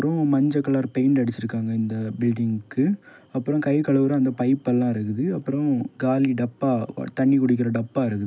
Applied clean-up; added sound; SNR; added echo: none; none; none; none.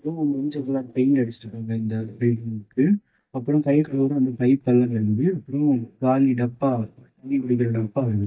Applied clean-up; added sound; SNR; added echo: neural mask model DeepFilterNet 3.